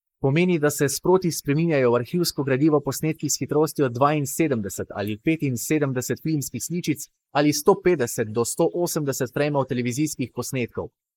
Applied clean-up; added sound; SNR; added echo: neural mask model Resemble Enhance denoiser.